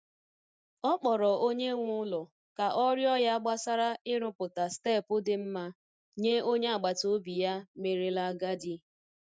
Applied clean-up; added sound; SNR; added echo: none; none; none; none.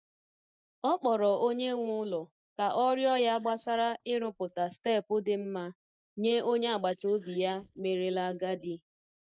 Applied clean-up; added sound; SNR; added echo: neural mask model Resemble Enhance denoiser.